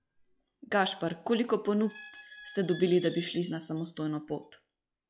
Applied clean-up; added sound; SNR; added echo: classical method log-MMSE.